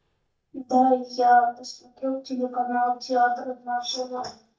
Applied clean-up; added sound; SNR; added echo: neural mask model DeepFilterNet 3.